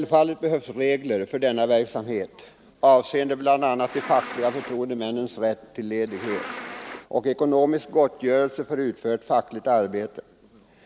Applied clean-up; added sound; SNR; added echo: none; Insect; 12 dB; none.